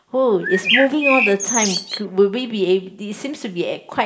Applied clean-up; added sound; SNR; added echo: none; Bird; 1 dB; reverberation time 0.6 s.